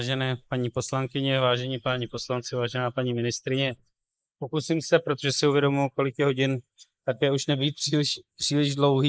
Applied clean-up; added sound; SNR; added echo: neural mask model Resemble Enhance denoiser.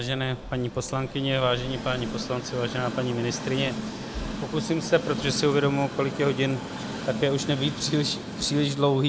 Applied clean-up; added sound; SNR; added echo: none; Train; 8 dB; none.